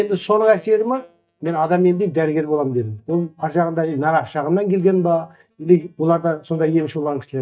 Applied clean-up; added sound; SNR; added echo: neural mask model DeepFilterNet 3.